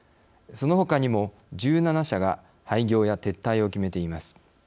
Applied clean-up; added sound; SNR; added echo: none; none; none; none.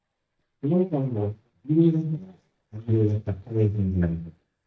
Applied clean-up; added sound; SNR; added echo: neural mask model DeepFilterNet 3.